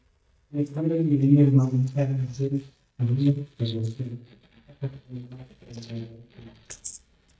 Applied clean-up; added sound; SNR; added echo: neural mask model DeepFilterNet 3.